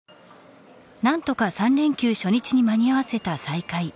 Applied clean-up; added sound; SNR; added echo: none; none; none; none.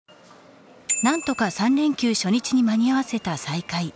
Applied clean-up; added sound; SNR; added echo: none; Bicycle bell; 11 dB; none.